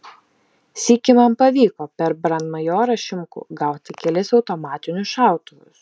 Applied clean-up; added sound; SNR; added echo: none; none; none; none.